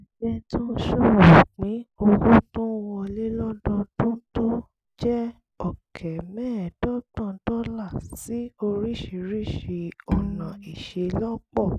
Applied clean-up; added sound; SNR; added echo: none; Bowed string instrument; 7 dB; none.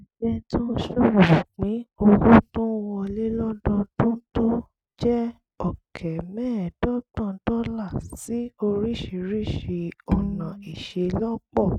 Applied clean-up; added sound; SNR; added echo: neural mask model RNNoise.